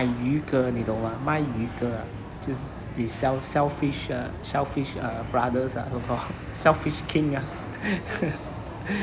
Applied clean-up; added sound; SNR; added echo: none; none; none; none.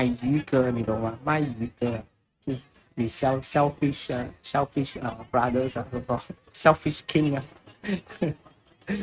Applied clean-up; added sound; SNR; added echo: neural mask model RNNoise.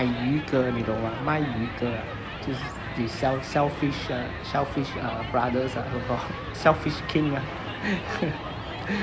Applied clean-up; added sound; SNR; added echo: none; Crowd; 11 dB; none.